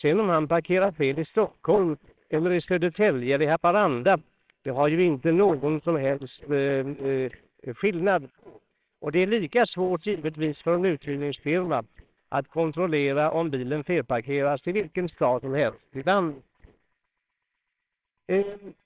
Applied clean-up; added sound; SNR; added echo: neural separator model SepFormer WHAMR!.